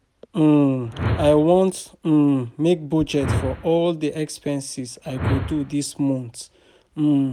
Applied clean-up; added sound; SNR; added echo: none; Whoosh, swoosh, swish; 9 dB; none.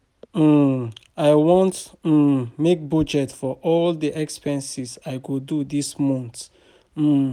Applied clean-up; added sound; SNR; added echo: none; none; none; none.